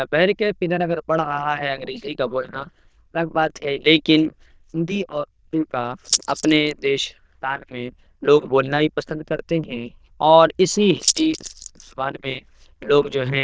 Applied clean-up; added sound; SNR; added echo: neural diffusion model UNIVERSE++.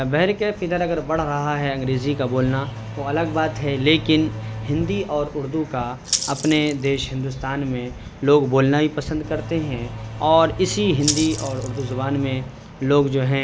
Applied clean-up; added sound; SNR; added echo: none; Engine / Domestic sounds, home sounds + Rattle (instrument); 9 dB; none.